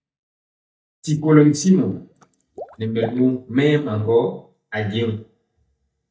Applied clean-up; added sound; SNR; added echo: neural mask model DeepFilterNet 3.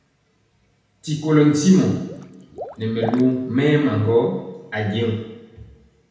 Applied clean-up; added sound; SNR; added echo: none; Water / Liquid; 16 dB; reverberation time 0.9 s.